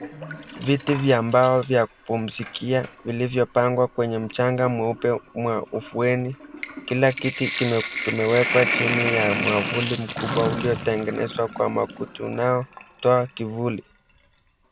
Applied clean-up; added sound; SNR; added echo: none; Sink (filling or washing); 7 dB; none.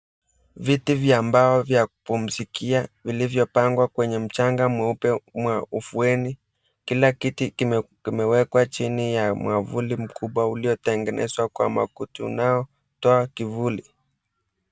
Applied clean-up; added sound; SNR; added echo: none; none; none; none.